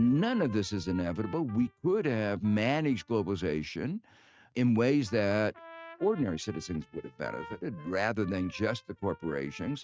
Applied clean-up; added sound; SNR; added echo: neural mask model RNNoise.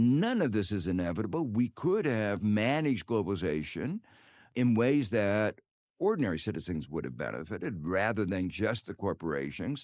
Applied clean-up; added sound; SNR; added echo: neural mask model Resemble Enhance denoiser.